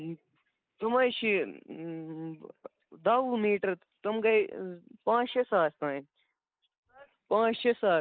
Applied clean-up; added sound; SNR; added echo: neural mask model Resemble Enhance denoiser.